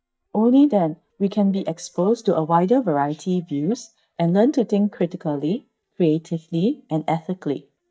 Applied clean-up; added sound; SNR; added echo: neural mask model DeepFilterNet 3.